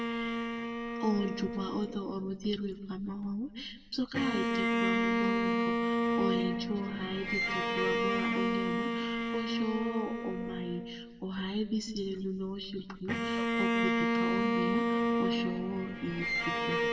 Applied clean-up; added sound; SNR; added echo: none; Bowed string instrument; -3 dB; reverberation time 1.0 s.